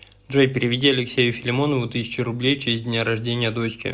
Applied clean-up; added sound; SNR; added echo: none; none; none; none.